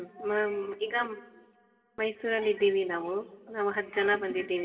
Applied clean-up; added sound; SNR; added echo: none; none; none; reverberation time 1.4 s.